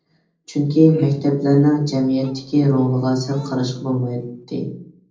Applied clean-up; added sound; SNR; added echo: neural separator model SepFormer DNS4.